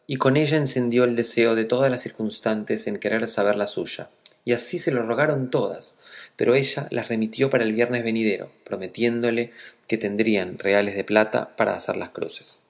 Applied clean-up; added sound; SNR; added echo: none; none; none; none.